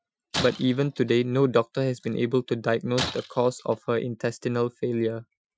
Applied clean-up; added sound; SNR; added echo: classical method Wiener filter.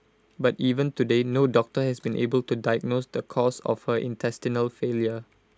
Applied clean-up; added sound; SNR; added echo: none; none; none; none.